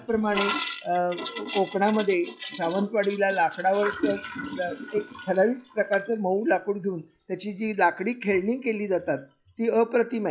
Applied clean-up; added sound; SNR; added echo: classical method log-MMSE.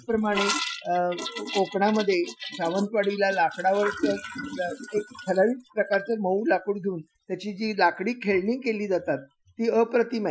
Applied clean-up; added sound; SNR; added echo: classical method Wiener filter.